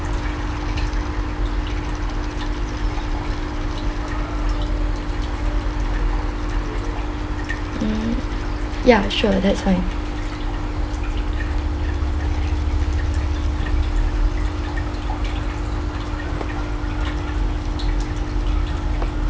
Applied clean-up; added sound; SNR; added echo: none; none; none; none.